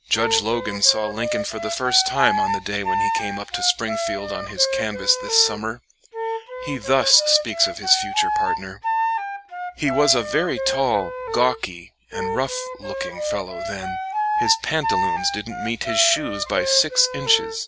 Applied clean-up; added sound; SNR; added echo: none; Wind instrument, woodwind instrument; 3 dB; none.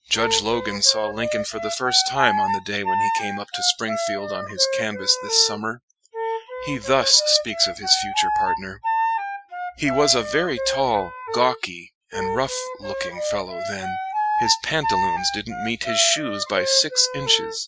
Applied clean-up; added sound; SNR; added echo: classical method Wiener filter.